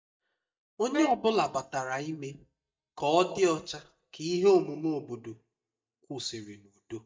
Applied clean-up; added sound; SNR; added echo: neural mask model DeepFilterNet 3.